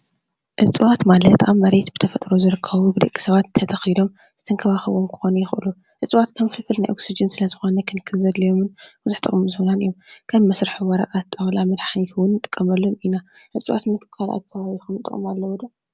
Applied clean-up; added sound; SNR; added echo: none; none; none; none.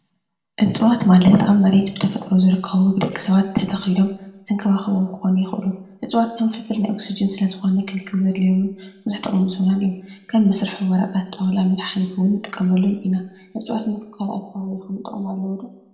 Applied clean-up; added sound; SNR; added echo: none; none; none; reverberation time 0.7 s.